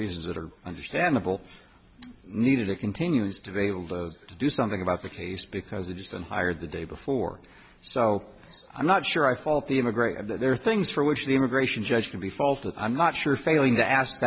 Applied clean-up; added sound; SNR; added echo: none; none; none; none.